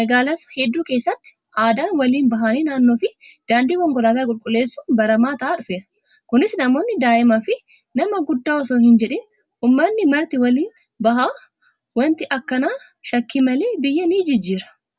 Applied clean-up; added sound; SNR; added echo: none; none; none; none.